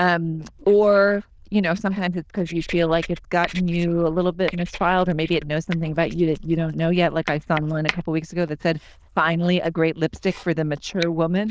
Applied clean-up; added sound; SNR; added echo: neural diffusion model UNIVERSE++.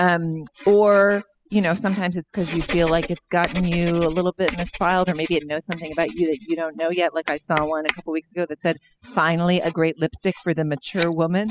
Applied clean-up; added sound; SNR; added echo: classical method spectral subtraction.